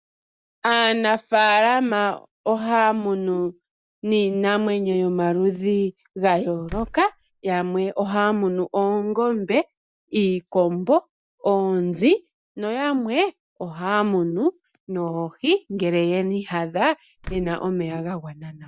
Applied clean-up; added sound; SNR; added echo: none; Slam; 17 dB; none.